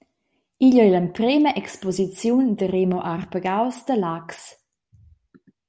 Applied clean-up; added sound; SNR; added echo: none; none; none; none.